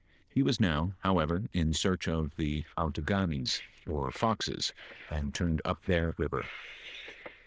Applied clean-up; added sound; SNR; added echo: neural diffusion model UNIVERSE++.